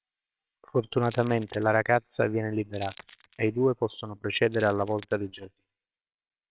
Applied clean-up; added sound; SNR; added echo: neural separator model SepFormer WHAMR!.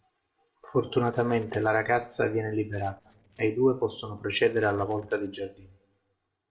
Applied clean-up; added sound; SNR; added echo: neural separator model SepFormer DNS4.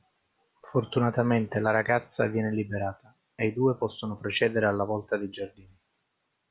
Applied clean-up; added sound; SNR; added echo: none; none; none; none.